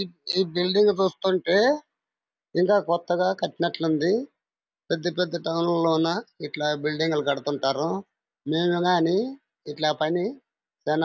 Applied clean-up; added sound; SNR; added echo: none; none; none; none.